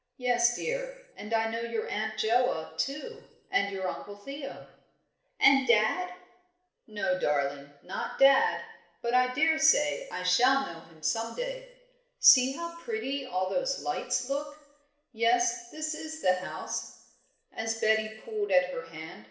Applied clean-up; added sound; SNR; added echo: none; none; none; reverberation time 0.8 s.